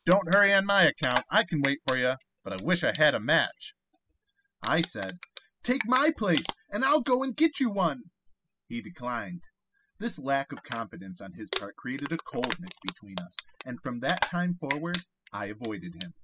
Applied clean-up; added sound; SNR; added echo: classical method spectral subtraction.